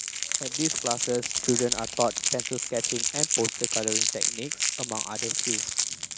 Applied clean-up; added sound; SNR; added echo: none; Crackle; -3 dB; none.